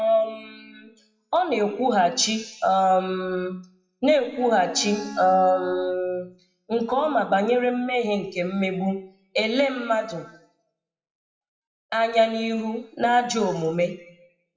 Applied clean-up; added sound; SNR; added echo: classical method WPE with log-MMSE.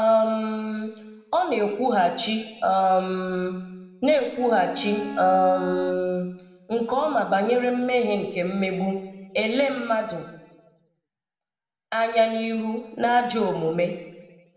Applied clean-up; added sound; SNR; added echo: none; Bowed string instrument; 11 dB; reverberation time 1.1 s.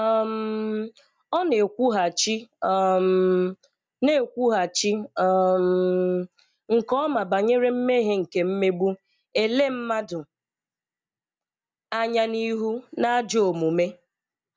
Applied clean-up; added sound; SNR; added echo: none; none; none; none.